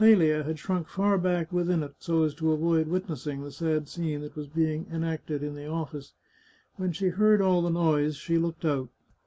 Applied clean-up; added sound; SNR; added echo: none; none; none; none.